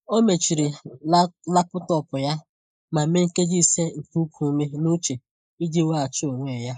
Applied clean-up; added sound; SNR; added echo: neural mask model Resemble Enhance denoiser.